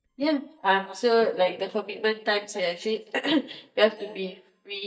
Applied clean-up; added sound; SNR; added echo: neural mask model DeepFilterNet 3.